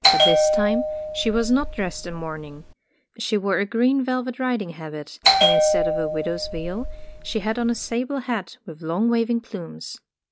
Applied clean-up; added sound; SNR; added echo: none; Bell; -3 dB; none.